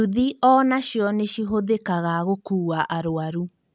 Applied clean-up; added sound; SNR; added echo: none; none; none; none.